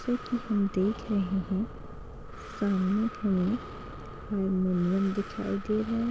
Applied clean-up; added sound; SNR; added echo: none; Breathing; 12 dB; none.